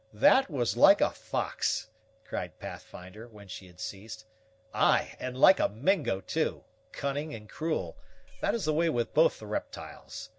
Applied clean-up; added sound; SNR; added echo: none; Meow; 15 dB; none.